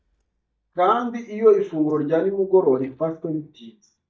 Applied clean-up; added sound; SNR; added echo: neural mask model DeepFilterNet 3.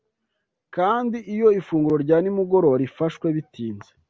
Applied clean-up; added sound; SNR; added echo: none; none; none; none.